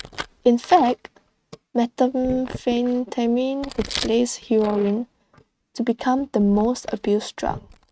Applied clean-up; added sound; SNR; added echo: neural mask model RNNoise.